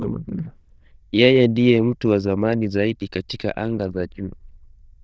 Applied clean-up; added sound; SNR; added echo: neural diffusion model UNIVERSE++.